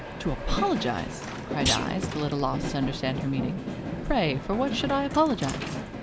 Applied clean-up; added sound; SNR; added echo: none; Train + Thump, thud; 4 dB; none.